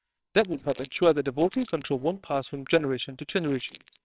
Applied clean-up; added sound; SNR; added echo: neural separator model SepFormer WHAMR!.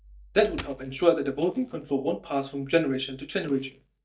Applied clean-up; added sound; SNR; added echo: neural mask model DeepFilterNet 3.